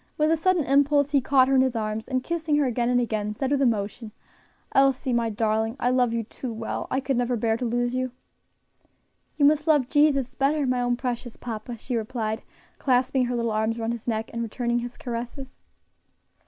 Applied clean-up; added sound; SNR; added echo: none; none; none; none.